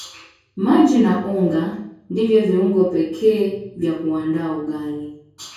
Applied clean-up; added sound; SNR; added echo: none; none; none; reverberation time 0.6 s.